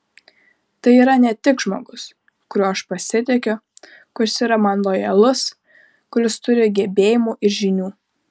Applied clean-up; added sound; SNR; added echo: none; none; none; none.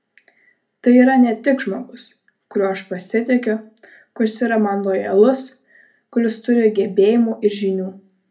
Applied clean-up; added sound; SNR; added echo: none; none; none; reverberation time 0.3 s.